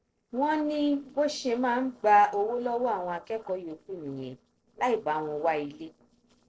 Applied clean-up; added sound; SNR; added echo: neural separator model SepFormer DNS4.